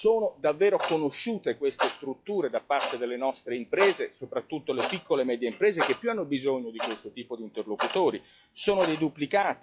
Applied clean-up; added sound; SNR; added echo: classical method log-MMSE.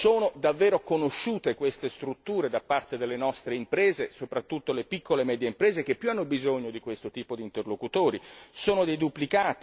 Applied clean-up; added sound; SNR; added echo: none; none; none; none.